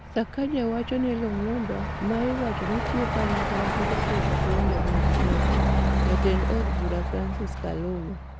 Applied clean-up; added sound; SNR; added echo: none; Truck; -4 dB; none.